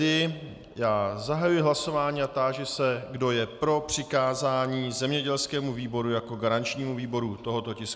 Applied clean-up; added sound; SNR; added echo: none; none; none; none.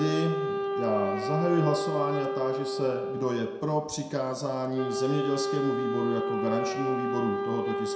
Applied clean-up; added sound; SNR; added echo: none; Wind instrument, woodwind instrument; 1 dB; reverberation time 0.6 s.